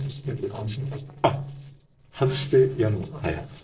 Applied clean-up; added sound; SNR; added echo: neural separator model SepFormer DNS4.